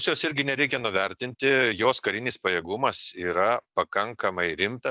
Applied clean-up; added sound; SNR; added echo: none; none; none; none.